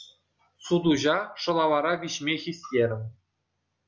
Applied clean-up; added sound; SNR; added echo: none; none; none; none.